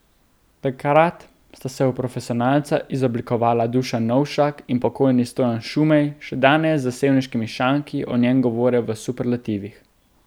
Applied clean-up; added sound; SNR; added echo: none; none; none; none.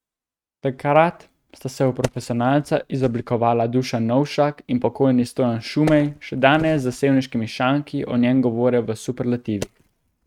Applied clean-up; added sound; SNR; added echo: neural mask model RNNoise.